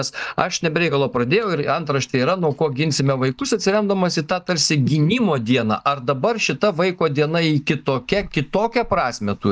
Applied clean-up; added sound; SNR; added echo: neural mask model DeepFilterNet 3.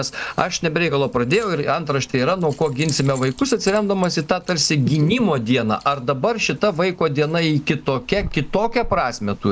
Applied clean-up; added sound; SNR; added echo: none; Keys jangling; 18 dB; none.